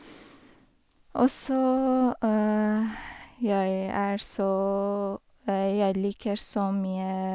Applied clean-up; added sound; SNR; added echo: none; none; none; none.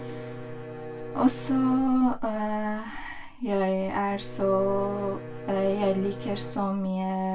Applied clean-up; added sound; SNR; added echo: none; Bowed string instrument; 13 dB; reverberation time 0.2 s.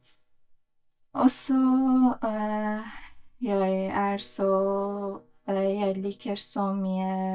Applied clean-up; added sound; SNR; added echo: neural mask model DeepFilterNet 3.